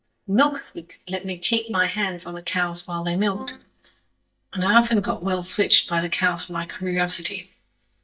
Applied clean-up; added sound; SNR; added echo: neural mask model DeepFilterNet 3.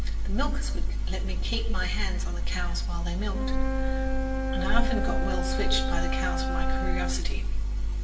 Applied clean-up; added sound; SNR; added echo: none; Wind instrument, woodwind instrument; 11 dB; reverberation time 0.8 s.